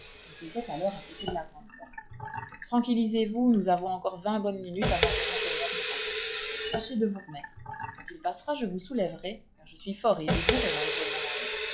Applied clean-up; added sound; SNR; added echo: classical method log-MMSE.